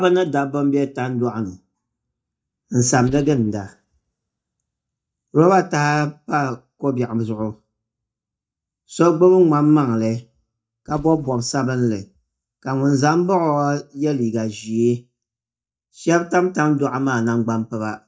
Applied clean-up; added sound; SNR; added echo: neural mask model DeepFilterNet 3.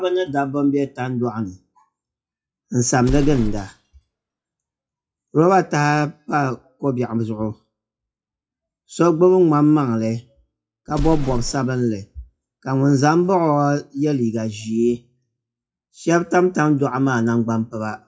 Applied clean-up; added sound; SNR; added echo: classical method WPE with log-MMSE.